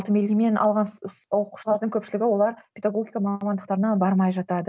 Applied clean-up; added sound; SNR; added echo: none; none; none; none.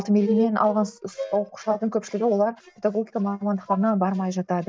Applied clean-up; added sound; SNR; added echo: neural mask model DeepFilterNet 3.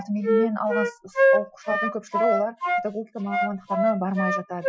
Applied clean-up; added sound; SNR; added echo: classical method Wiener filter.